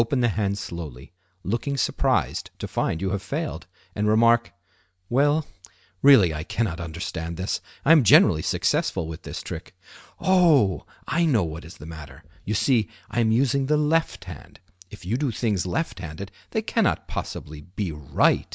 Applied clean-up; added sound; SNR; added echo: none; none; none; none.